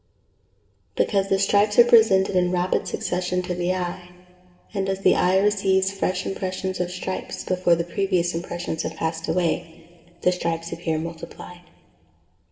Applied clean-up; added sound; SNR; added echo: none; none; none; reverberation time 1.5 s.